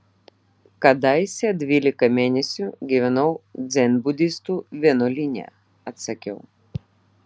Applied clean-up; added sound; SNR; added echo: none; none; none; none.